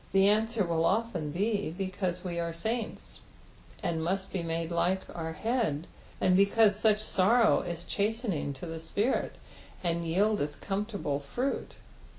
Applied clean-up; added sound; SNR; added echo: none; none; none; none.